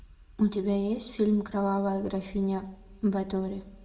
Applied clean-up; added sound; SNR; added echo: none; none; none; reverberation time 1.0 s.